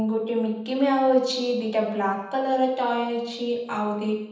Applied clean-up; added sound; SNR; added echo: none; none; none; reverberation time 0.9 s.